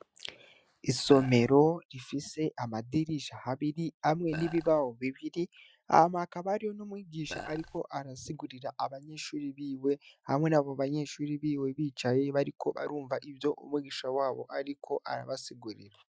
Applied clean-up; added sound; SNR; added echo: classical method Wiener filter.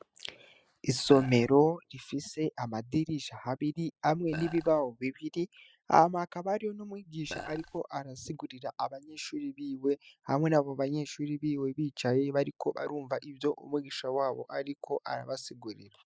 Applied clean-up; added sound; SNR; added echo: classical method spectral subtraction.